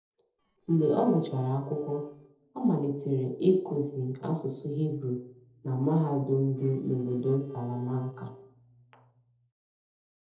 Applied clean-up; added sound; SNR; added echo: neural separator model SepFormer DNS4.